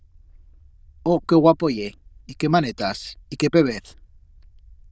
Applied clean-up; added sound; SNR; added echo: neural diffusion model UNIVERSE++.